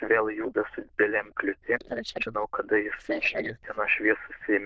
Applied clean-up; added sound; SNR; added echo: neural diffusion model UNIVERSE++.